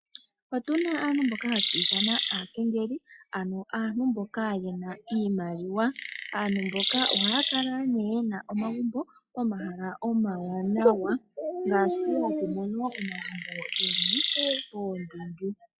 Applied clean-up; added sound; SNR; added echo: classical method log-MMSE.